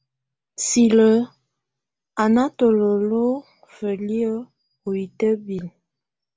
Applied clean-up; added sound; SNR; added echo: none; none; none; none.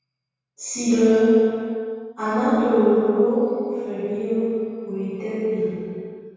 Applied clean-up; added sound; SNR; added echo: none; none; none; reverberation time 2.2 s.